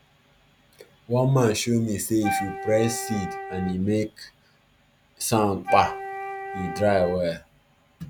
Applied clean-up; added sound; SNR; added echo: none; Wind instrument, woodwind instrument; 8 dB; none.